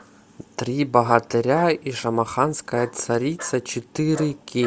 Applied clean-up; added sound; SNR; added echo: none; Bark; 19 dB; none.